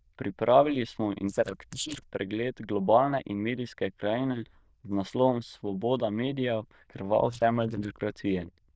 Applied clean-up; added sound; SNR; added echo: neural diffusion model UNIVERSE++.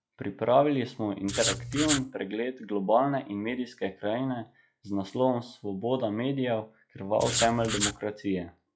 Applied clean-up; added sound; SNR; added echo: classical method log-MMSE.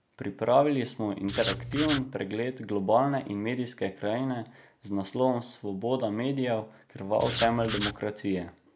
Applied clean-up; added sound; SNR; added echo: none; Writing; 2 dB; none.